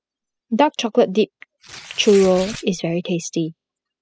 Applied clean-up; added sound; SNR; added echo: classical method spectral subtraction.